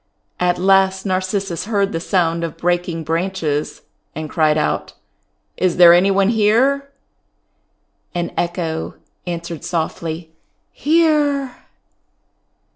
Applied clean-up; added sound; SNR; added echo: none; none; none; none.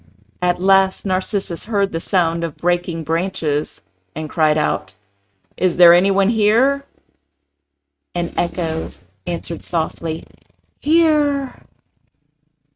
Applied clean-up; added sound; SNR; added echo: neural mask model RNNoise.